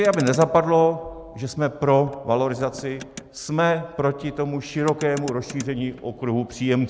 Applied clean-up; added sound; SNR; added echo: none; Motor vehicle (road); 20 dB; none.